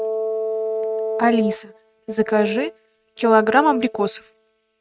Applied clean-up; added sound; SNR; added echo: neural mask model RNNoise.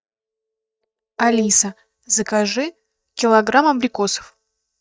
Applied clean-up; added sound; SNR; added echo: neural mask model DeepFilterNet 3.